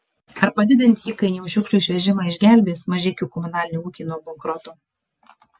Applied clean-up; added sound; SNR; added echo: none; none; none; none.